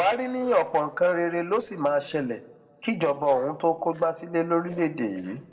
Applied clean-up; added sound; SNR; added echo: neural separator model SepFormer DNS4.